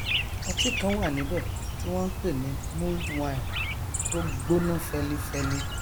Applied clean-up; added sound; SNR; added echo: none; Chirp, tweet; 0 dB; none.